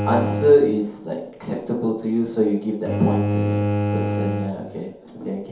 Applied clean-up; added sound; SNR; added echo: none; Bowed string instrument; 4 dB; reverberation time 0.8 s.